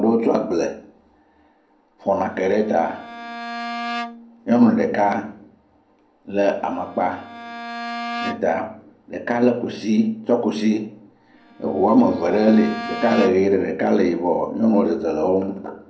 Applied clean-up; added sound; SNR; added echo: none; Bowed string instrument; 13 dB; reverberation time 0.5 s.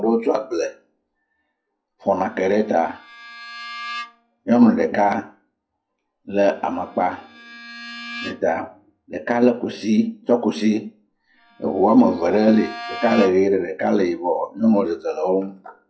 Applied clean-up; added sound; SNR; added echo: classical method WPE with log-MMSE.